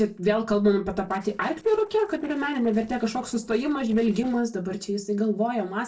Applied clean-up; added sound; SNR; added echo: neural separator model SepFormer DNS4.